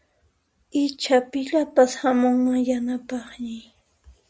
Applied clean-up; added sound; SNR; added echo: none; none; none; none.